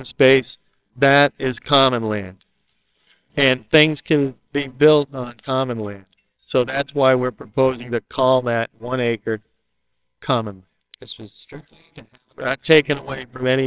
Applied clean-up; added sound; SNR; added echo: neural separator model SepFormer WHAMR!.